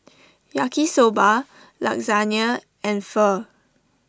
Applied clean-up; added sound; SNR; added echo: none; none; none; none.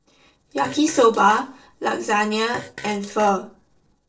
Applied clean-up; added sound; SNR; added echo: neural separator model SepFormer DNS4.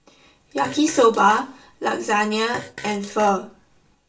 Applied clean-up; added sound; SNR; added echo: none; Fart; 19 dB; reverberation time 0.3 s.